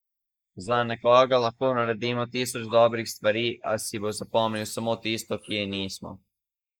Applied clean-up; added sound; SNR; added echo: neural mask model Resemble Enhance denoiser.